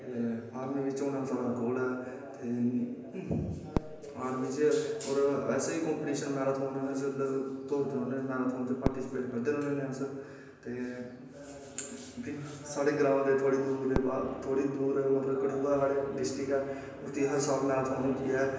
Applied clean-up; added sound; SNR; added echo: none; Fireworks; 14 dB; reverberation time 1.0 s.